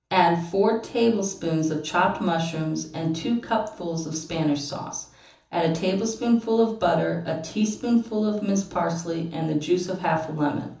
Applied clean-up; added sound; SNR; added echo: none; none; none; reverberation time 0.7 s.